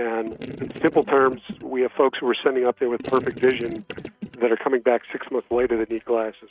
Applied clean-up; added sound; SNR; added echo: neural mask model RNNoise.